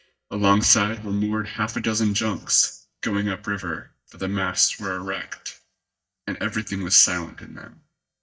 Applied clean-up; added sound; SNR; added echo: neural mask model DeepFilterNet 3.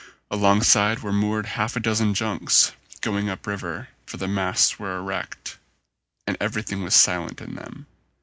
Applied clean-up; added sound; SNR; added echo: none; none; none; none.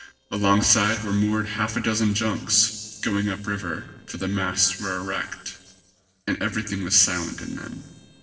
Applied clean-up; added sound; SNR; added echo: neural separator model SepFormer DNS4.